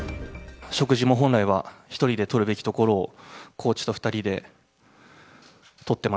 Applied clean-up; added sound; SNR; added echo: none; none; none; none.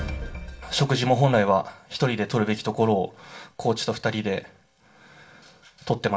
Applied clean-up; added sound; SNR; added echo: none; none; none; reverberation time 0.2 s.